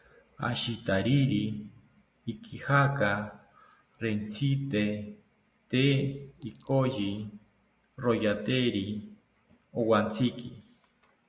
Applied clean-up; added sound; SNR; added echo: none; Coin (dropping); 19 dB; none.